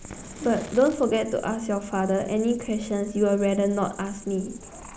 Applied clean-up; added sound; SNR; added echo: none; Cricket + Fire; 18 dB; none.